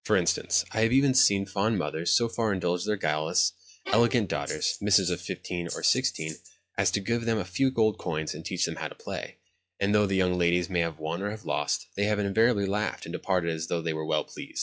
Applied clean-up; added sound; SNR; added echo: classical method log-MMSE.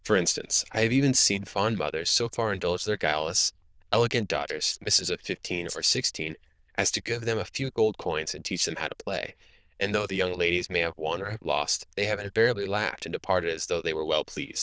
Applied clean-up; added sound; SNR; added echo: neural diffusion model UNIVERSE++.